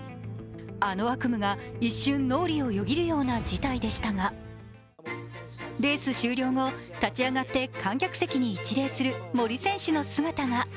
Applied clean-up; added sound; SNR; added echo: none; none; none; none.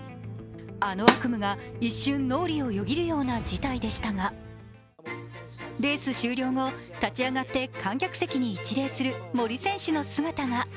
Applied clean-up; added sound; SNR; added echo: none; Snare drum; -1 dB; none.